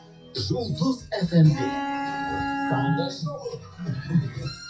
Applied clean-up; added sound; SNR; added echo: classical method WPE with log-MMSE.